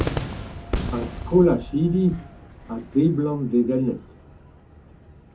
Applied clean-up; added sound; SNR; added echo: none; Cheering / Fireworks; 9 dB; reverberation time 0.3 s.